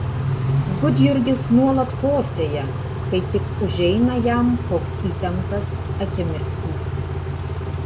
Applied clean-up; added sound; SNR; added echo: none; Idling / Accelerating, revving, vroom / Car; 2 dB; none.